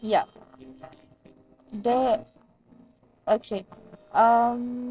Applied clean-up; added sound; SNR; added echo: neural separator model SepFormer DNS4.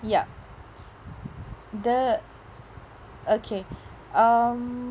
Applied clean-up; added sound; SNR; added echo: none; none; none; none.